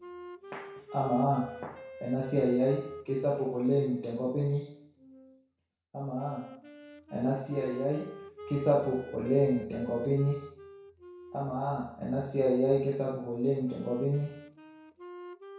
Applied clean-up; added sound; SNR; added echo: none; Wind instrument, woodwind instrument; 17 dB; reverberation time 0.6 s.